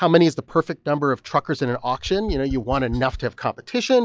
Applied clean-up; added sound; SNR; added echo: classical method log-MMSE.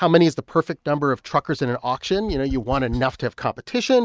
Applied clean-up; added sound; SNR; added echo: neural mask model RNNoise.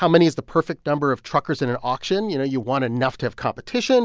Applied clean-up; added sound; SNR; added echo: none; none; none; none.